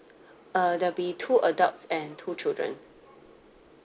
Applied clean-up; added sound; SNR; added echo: none; none; none; none.